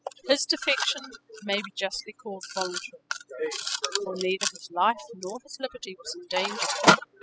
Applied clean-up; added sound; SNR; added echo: classical method spectral subtraction.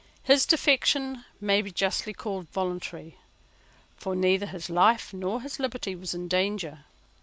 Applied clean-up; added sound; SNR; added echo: none; none; none; none.